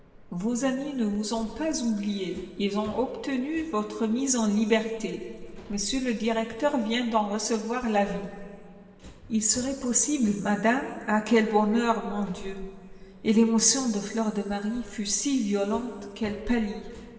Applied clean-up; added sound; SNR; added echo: none; Subway, metro, underground; 19 dB; reverberation time 1.9 s.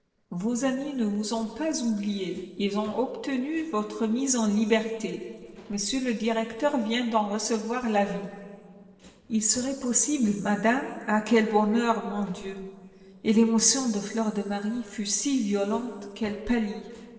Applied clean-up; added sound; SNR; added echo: neural separator model SepFormer DNS4.